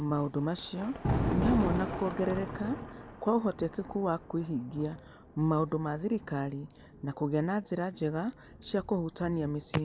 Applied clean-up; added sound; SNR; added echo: none; Thunder; 6 dB; none.